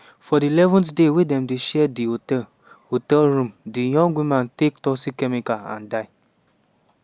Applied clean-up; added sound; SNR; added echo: none; none; none; none.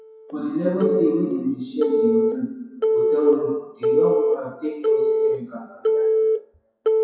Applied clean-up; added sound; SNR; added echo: classical method WPE with log-MMSE.